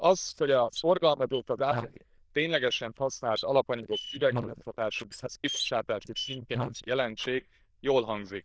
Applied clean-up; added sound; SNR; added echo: neural diffusion model UNIVERSE++.